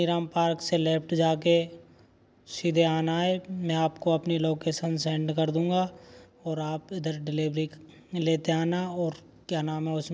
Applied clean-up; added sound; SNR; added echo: none; none; none; none.